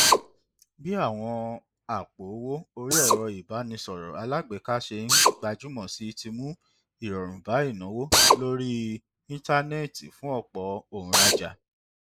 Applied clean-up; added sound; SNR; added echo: neural mask model Resemble Enhance denoiser.